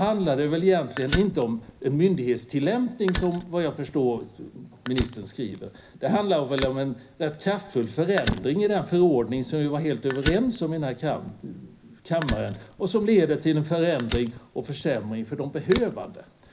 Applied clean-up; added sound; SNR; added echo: none; Fire; 10 dB; reverberation time 0.5 s.